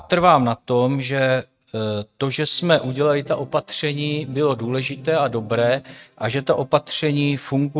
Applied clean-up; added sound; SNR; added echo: neural mask model RNNoise.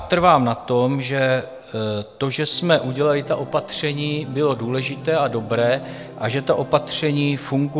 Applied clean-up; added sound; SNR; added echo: none; Organ; 17 dB; none.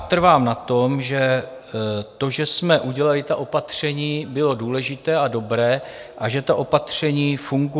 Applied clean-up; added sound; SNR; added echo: none; none; none; none.